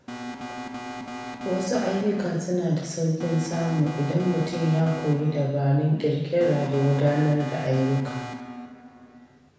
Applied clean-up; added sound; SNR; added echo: none; Alarm; 11 dB; reverberation time 1.0 s.